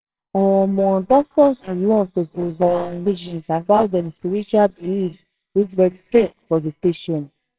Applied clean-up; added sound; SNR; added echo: neural separator model SepFormer WHAMR!.